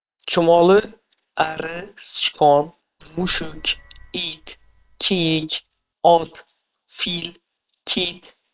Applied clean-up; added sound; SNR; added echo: neural separator model SepFormer WHAM!.